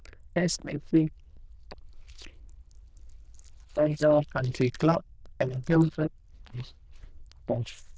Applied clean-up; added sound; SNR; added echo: neural diffusion model UNIVERSE++.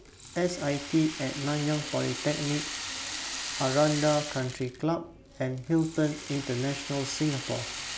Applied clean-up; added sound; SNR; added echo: none; Rattle (instrument); 8 dB; none.